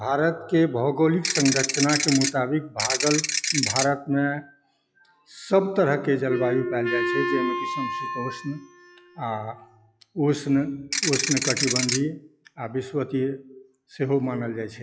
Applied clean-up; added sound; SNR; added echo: classical method log-MMSE.